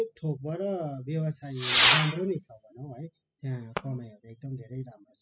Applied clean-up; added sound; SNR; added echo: classical method spectral subtraction.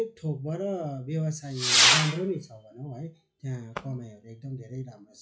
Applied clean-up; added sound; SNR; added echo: classical method log-MMSE.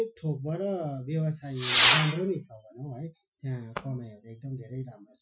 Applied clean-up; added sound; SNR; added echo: classical method Wiener filter.